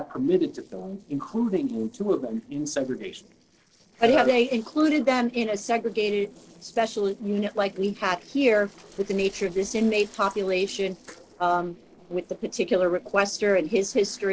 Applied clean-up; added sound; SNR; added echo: neural separator model SepFormer DNS4.